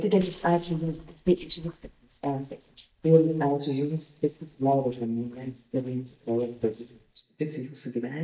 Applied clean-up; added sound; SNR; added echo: neural mask model DeepFilterNet 3.